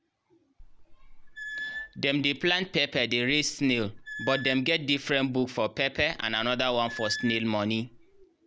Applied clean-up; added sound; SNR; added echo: none; Squeak / Screech; 13 dB; none.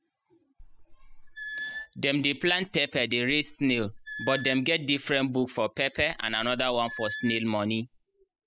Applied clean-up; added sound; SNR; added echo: classical method spectral subtraction.